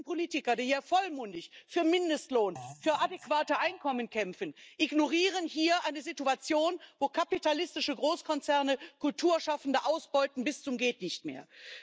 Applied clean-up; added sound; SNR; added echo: neural mask model DeepFilterNet 3.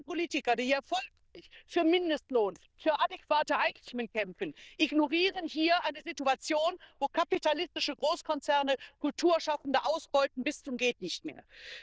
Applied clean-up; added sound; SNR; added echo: neural diffusion model UNIVERSE++.